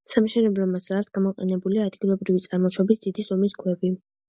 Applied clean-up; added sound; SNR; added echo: none; none; none; none.